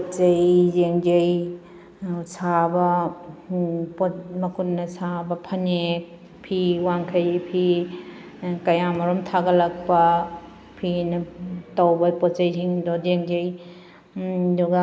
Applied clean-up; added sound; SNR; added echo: none; none; none; none.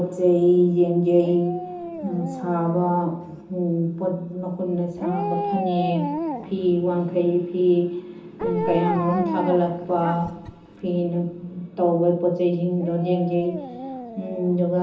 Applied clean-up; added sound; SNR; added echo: none; Dog; 10 dB; reverberation time 0.6 s.